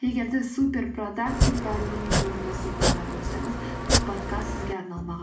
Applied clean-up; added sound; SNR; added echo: none; Domestic sounds, home sounds; -4 dB; reverberation time 0.4 s.